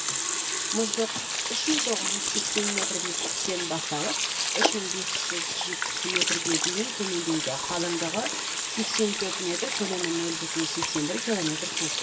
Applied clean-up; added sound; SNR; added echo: none; Sink (filling or washing) / Water tap, faucet; -3 dB; reverberation time 0.9 s.